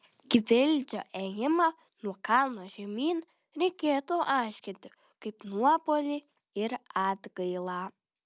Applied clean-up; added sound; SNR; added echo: none; none; none; none.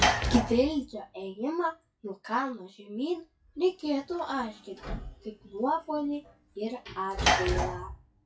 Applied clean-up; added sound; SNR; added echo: classical method WPE with log-MMSE.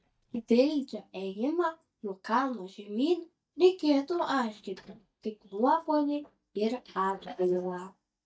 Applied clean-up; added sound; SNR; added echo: neural mask model DeepFilterNet 3.